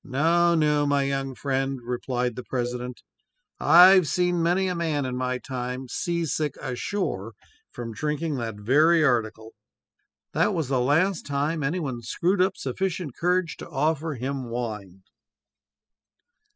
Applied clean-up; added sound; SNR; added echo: classical method spectral subtraction.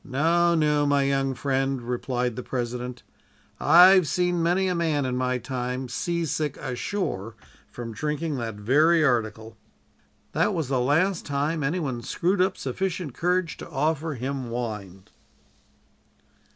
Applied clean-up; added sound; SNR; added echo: none; none; none; none.